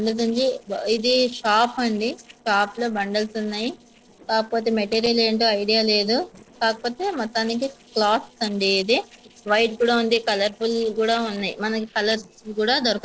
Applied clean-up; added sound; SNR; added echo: neural separator model SepFormer DNS4.